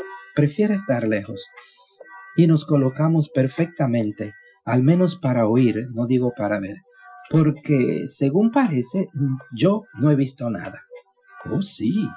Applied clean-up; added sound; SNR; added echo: classical method Wiener filter.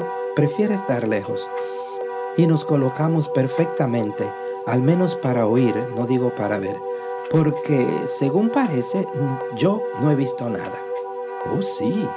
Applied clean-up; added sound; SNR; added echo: none; Wind instrument, woodwind instrument; 6 dB; none.